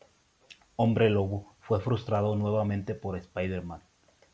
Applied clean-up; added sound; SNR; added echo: none; none; none; none.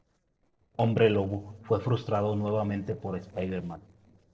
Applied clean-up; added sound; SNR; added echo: neural separator model SepFormer DNS4.